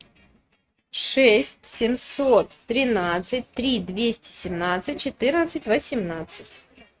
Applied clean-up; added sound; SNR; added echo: neural mask model RNNoise.